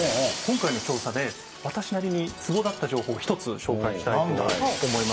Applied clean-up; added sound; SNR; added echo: none; Shatter; 9 dB; none.